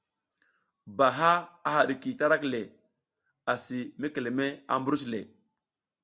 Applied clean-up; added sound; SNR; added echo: none; none; none; none.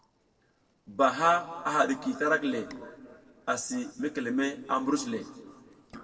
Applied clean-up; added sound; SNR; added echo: neural separator model SepFormer DNS4.